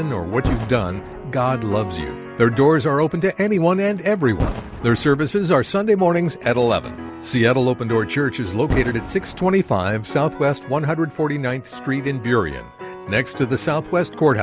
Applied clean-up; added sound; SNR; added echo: none; Boom; 13 dB; none.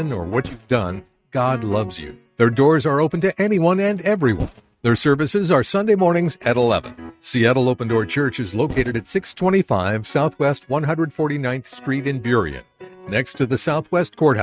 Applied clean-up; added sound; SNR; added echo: neural mask model RNNoise.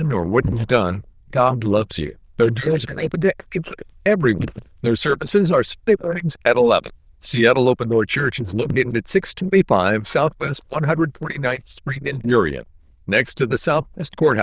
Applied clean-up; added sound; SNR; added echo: neural diffusion model UNIVERSE++.